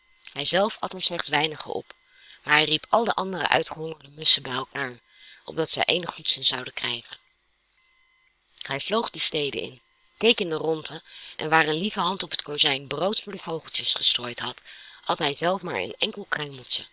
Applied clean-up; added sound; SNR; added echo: neural separator model SepFormer WHAM!.